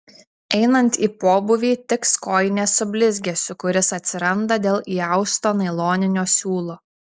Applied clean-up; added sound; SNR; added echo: none; none; none; none.